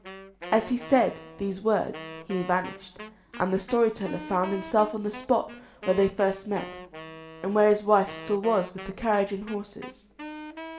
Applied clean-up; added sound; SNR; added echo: none; Wind instrument, woodwind instrument; 15 dB; reverberation time 1.8 s.